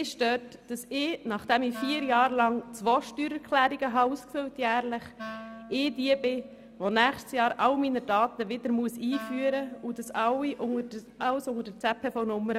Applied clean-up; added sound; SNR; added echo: none; Wind instrument, woodwind instrument; 18 dB; none.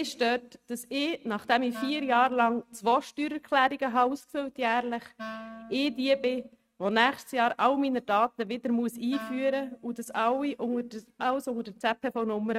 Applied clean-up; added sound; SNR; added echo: neural mask model RNNoise.